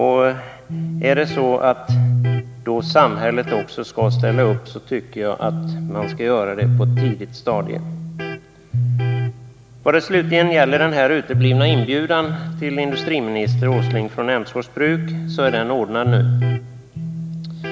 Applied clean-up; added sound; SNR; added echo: none; Electric guitar; 1 dB; none.